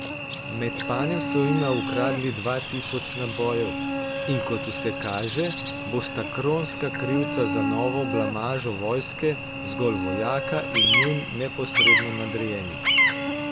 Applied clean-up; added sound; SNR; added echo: none; Bird vocalization, bird call, bird song + Cricket / Buzz; -1 dB; none.